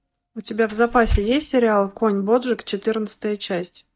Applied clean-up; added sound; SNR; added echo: neural mask model DeepFilterNet 3.